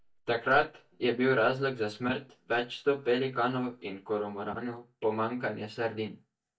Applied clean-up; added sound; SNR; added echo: neural mask model DeepFilterNet 3.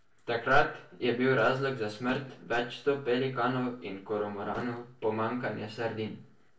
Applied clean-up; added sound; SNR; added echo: neural separator model SepFormer DNS4.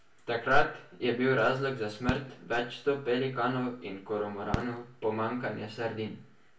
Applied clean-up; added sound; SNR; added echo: none; Fireworks; 10 dB; reverberation time 0.1 s.